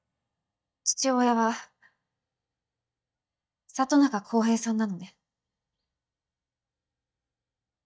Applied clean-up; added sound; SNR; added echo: neural mask model DeepFilterNet 3.